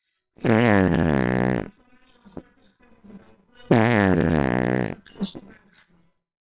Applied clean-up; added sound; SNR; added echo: neural separator model SepFormer WHAMR!.